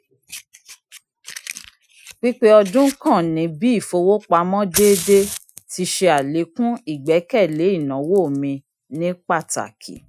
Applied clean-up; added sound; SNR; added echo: classical method Wiener filter.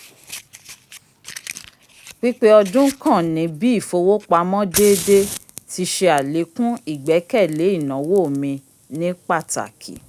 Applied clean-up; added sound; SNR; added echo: none; Fire; 16 dB; none.